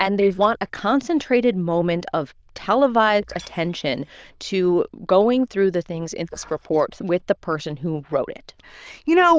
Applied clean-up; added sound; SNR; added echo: neural diffusion model UNIVERSE++.